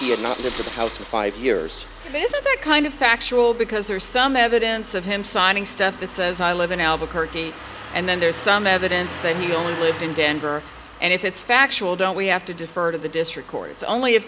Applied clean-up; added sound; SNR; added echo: none; Engine starting; 15 dB; none.